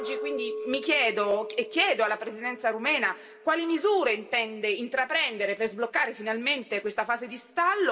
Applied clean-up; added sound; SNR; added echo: none; Chink, clink; 14 dB; reverberation time 1.1 s.